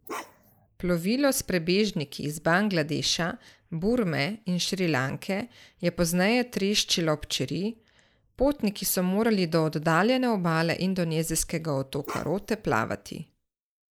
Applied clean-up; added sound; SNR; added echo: neural mask model Resemble Enhance denoiser.